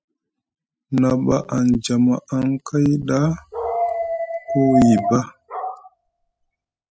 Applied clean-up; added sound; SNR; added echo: classical method spectral subtraction.